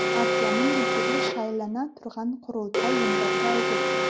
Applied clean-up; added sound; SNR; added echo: none; Alarm; -4 dB; none.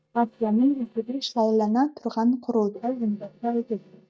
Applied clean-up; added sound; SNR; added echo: neural mask model DeepFilterNet 3.